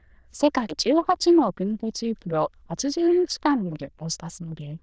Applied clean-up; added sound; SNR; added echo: neural diffusion model UNIVERSE++.